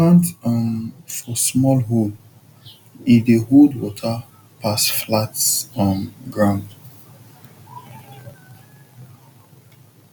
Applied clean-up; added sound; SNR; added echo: none; none; none; none.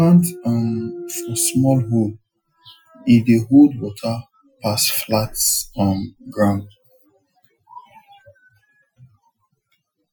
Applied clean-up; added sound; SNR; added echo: classical method Wiener filter.